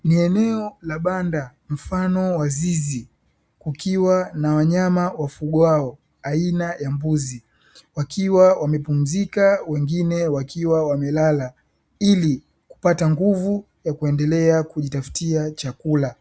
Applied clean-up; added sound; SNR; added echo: none; none; none; none.